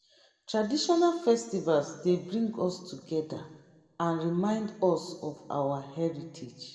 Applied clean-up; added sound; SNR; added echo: none; none; none; reverberation time 1.1 s.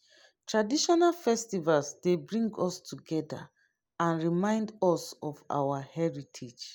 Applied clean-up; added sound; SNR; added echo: none; none; none; none.